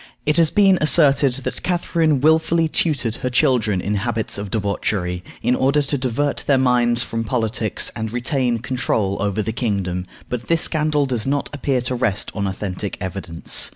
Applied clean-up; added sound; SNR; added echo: none; none; none; none.